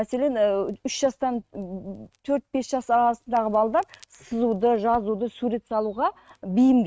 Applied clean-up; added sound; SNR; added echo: neural mask model RNNoise.